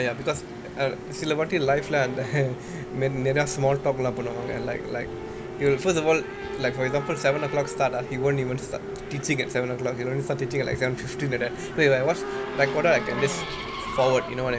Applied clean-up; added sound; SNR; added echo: none; Race car, auto racing / Accelerating, revving, vroom; 9 dB; none.